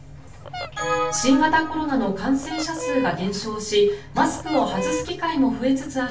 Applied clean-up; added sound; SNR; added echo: none; Fowl; 10 dB; reverberation time 0.3 s.